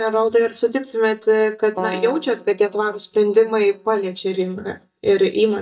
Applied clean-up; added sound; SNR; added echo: neural mask model DeepFilterNet 3.